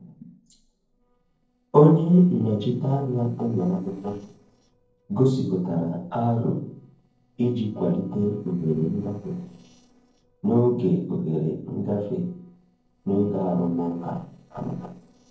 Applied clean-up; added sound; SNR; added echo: neural separator model SepFormer DNS4.